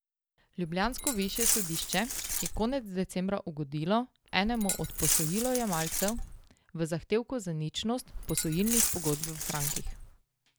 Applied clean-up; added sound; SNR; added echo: none; Glass; 1 dB; none.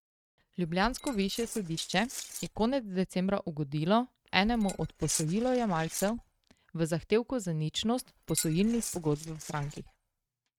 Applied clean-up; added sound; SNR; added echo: neural mask model RNNoise.